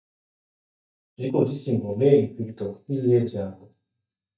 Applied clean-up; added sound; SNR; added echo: neural mask model DeepFilterNet 3.